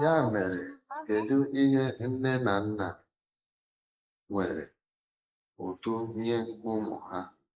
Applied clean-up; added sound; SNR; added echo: neural mask model Resemble Enhance denoiser.